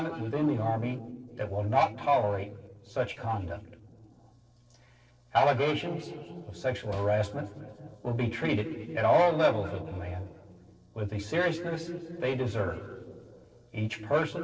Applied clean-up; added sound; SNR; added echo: neural separator model SepFormer DNS4.